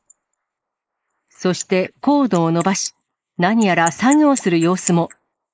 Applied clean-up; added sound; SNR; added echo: neural mask model Resemble Enhance denoiser.